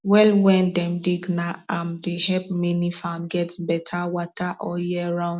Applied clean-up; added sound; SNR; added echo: none; none; none; none.